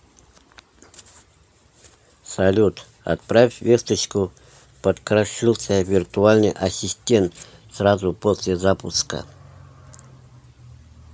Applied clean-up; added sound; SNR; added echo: none; none; none; none.